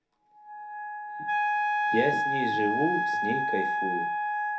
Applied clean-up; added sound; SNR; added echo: none; Wind instrument, woodwind instrument; -5 dB; reverberation time 0.3 s.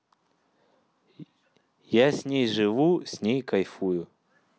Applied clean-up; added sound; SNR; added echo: none; none; none; none.